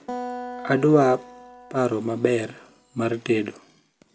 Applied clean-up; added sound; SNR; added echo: none; Acoustic guitar; 15 dB; none.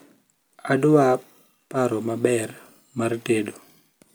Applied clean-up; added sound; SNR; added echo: none; none; none; none.